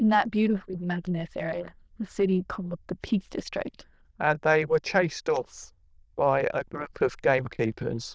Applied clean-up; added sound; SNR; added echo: neural diffusion model UNIVERSE++.